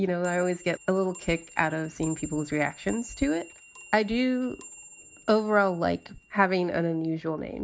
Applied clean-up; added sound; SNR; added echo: none; Clock; 20 dB; none.